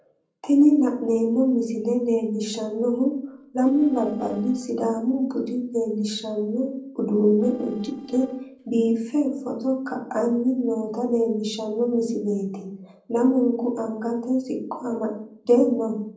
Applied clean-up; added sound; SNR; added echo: neural separator model SepFormer DNS4.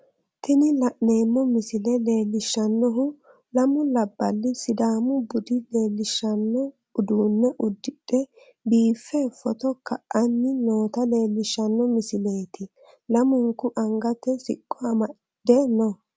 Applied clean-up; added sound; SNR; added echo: none; none; none; none.